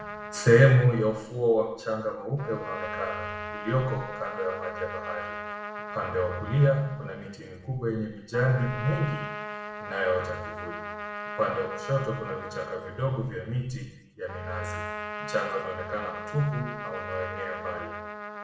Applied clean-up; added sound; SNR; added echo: none; Trumpet; 10 dB; reverberation time 0.8 s.